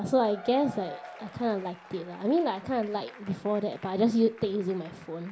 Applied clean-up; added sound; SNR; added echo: none; Applause / Crowd / Cheering; 19 dB; reverberation time 0.3 s.